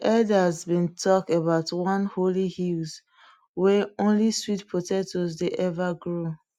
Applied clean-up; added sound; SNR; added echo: none; none; none; none.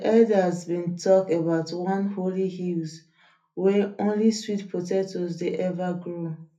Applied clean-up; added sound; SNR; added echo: none; none; none; reverberation time 0.3 s.